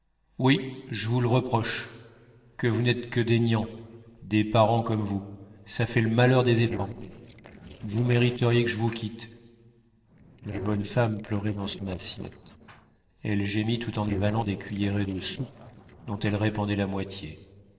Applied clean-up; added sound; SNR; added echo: neural separator model SepFormer DNS4.